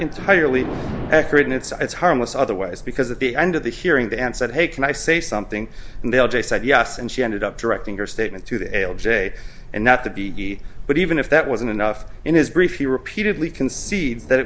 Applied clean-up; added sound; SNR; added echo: none; Thunder; 19 dB; none.